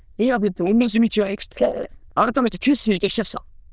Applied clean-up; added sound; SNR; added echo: neural diffusion model UNIVERSE++.